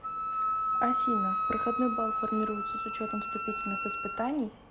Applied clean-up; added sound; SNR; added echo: none; Wind instrument, woodwind instrument; -2 dB; none.